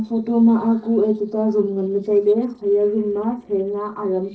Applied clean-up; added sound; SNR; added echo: neural separator model SepFormer DNS4.